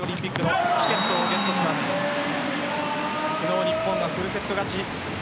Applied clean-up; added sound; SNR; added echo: none; none; none; none.